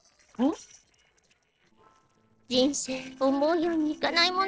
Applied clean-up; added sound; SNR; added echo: neural separator model SepFormer DNS4.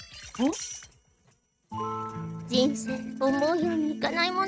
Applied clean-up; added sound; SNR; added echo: neural mask model RNNoise.